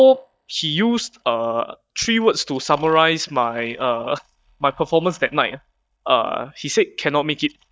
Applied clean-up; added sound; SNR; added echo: neural mask model DeepFilterNet 3.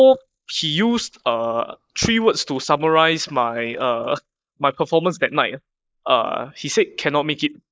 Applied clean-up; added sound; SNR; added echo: neural mask model Resemble Enhance denoiser.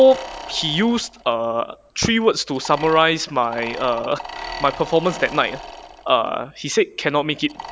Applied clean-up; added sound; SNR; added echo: none; Mechanisms; 15 dB; none.